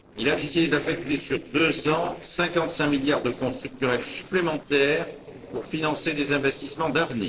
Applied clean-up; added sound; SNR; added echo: neural separator model SepFormer DNS4.